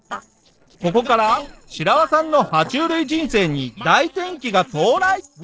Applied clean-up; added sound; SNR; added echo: neural separator model SepFormer DNS4.